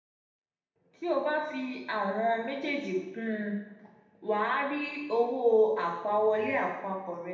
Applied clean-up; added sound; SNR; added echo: none; none; none; reverberation time 0.9 s.